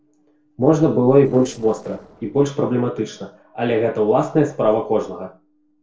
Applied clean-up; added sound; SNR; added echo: neural separator model SepFormer DNS4.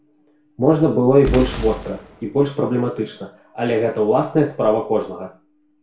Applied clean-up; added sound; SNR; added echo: none; Boom; 10 dB; reverberation time 0.3 s.